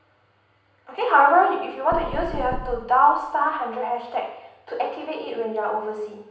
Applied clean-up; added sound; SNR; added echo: none; Knock; 11 dB; reverberation time 0.9 s.